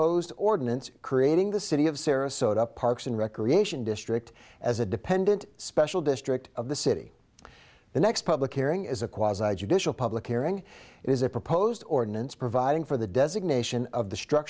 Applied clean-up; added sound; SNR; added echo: none; none; none; none.